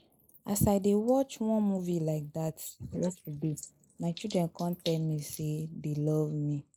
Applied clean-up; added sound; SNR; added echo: neural mask model Resemble Enhance denoiser.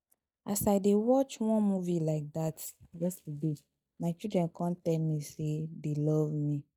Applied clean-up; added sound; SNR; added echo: neural mask model DeepFilterNet 3.